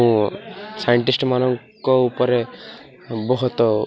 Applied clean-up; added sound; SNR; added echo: none; none; none; none.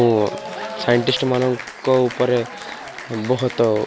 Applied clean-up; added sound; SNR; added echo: none; Applause / Cheering; 13 dB; none.